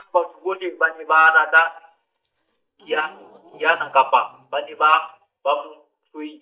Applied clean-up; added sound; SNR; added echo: neural mask model DeepFilterNet 3.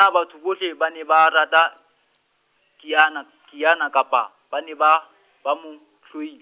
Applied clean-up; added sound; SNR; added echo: none; none; none; none.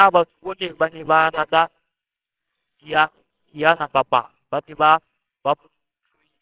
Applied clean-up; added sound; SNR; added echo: neural separator model SepFormer WHAMR!.